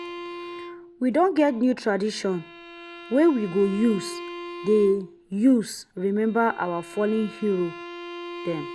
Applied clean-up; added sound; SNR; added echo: none; Bowed string instrument; 15 dB; none.